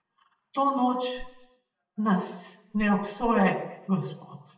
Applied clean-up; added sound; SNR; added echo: none; Whoosh, swoosh, swish; 14 dB; reverberation time 0.7 s.